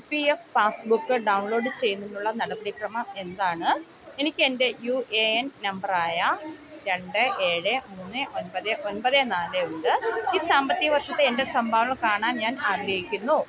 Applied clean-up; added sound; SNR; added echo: none; none; none; none.